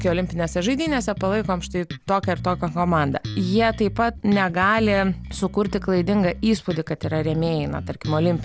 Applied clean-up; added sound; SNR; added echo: none; Bass guitar; 11 dB; none.